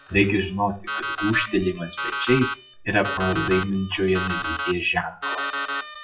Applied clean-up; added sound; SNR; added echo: classical method WPE with log-MMSE.